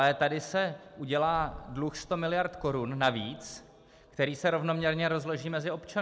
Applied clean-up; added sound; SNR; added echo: none; Bird; 20 dB; none.